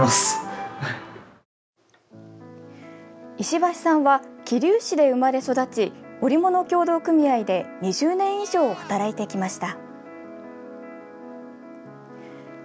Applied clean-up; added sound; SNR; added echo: none; Livestock, farm animals, working animals; 19 dB; none.